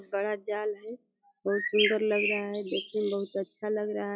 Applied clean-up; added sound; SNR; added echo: classical method log-MMSE.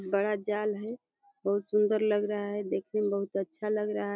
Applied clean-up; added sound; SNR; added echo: none; none; none; none.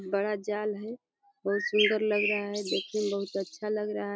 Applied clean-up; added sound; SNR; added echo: none; Bird; 4 dB; none.